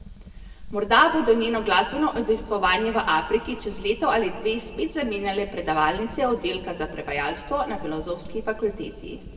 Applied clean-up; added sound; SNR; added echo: none; Fire; 15 dB; reverberation time 1.5 s.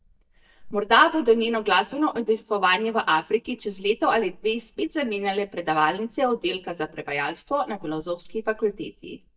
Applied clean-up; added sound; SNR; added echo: neural mask model DeepFilterNet 3.